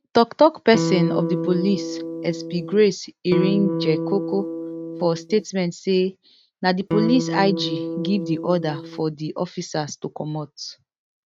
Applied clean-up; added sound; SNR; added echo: neural mask model RNNoise.